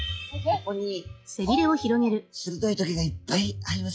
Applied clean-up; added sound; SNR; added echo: classical method log-MMSE.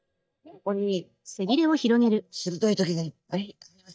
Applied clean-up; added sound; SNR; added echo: neural mask model DeepFilterNet 3.